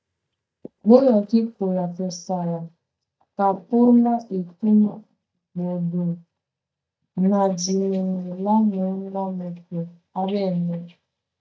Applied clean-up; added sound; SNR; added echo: neural mask model DeepFilterNet 3.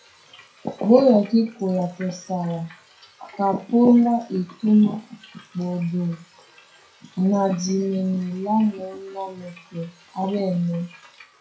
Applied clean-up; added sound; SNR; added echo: classical method WPE with log-MMSE.